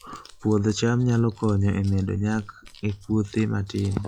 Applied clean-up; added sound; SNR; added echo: classical method log-MMSE.